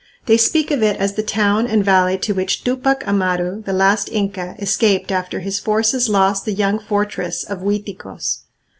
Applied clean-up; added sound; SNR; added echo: none; none; none; none.